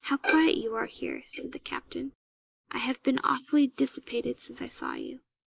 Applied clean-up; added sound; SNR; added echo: neural mask model Resemble Enhance denoiser.